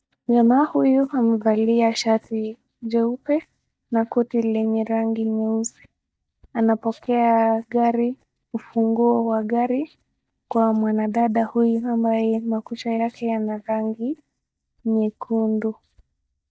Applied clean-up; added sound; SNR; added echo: neural mask model DeepFilterNet 3.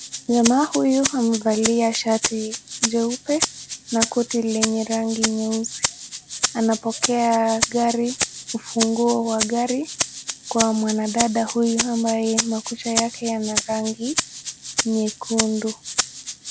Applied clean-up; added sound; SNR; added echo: none; Rattle (instrument); 5 dB; none.